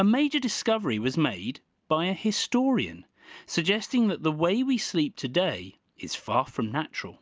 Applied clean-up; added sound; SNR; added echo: none; none; none; none.